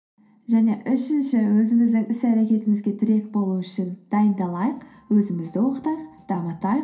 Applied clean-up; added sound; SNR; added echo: none; none; none; reverberation time 0.3 s.